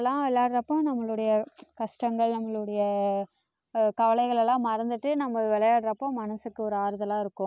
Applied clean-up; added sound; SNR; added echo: none; none; none; none.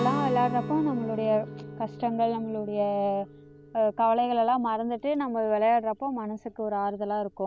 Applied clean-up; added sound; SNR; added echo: none; Guitar; 12 dB; none.